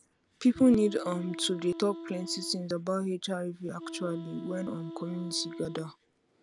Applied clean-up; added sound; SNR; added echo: none; Wind instrument, woodwind instrument; 12 dB; none.